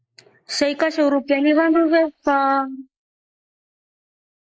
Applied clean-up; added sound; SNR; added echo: neural mask model Resemble Enhance denoiser.